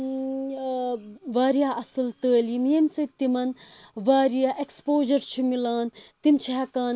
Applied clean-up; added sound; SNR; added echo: none; none; none; none.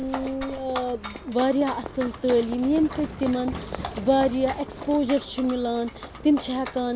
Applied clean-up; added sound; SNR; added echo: none; Dog + Livestock, farm animals, working animals; 11 dB; none.